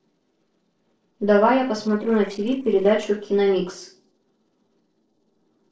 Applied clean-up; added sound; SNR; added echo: neural separator model SepFormer DNS4.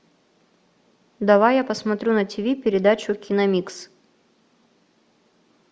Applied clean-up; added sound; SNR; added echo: none; none; none; none.